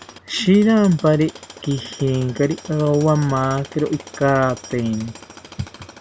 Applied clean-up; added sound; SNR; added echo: none; Tools; 20 dB; none.